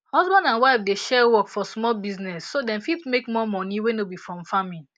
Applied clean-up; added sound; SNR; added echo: none; none; none; none.